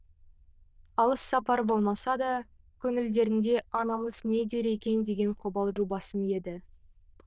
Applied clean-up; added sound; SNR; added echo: neural diffusion model UNIVERSE++.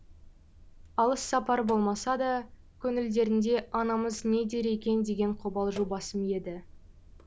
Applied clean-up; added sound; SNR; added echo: none; Sink (filling or washing); 20 dB; none.